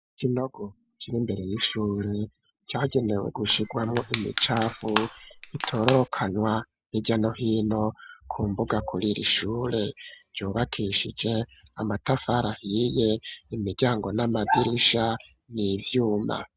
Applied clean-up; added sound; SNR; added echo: none; Crushing; 7 dB; none.